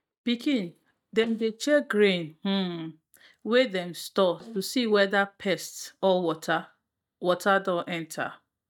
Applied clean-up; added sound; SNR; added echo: neural mask model DeepFilterNet 3.